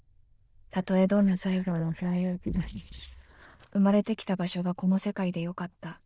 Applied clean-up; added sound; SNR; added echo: neural diffusion model UNIVERSE++.